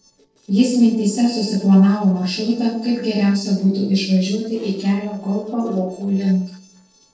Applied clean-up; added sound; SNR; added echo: neural separator model SepFormer DNS4.